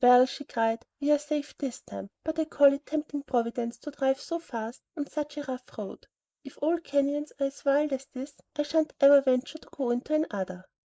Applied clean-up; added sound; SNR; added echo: neural mask model Resemble Enhance denoiser.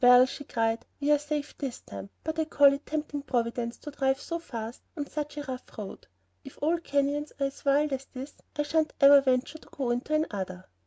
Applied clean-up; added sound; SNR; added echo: none; none; none; none.